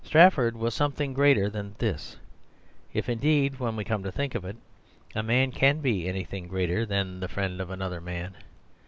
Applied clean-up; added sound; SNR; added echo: none; none; none; none.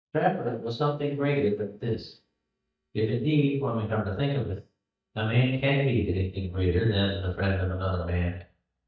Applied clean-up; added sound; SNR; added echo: neural mask model DeepFilterNet 3.